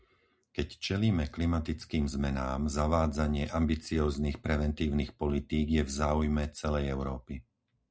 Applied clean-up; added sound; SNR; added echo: none; none; none; none.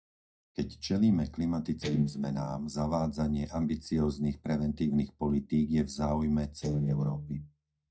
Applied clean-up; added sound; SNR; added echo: neural mask model DeepFilterNet 3.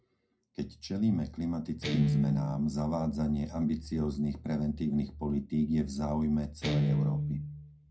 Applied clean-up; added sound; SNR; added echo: none; Guitar; 4 dB; reverberation time 0.3 s.